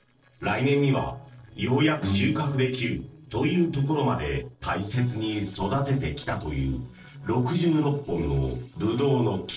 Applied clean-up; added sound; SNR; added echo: neural separator model SepFormer DNS4.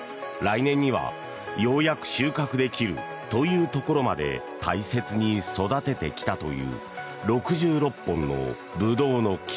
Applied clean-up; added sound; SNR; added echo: none; none; none; none.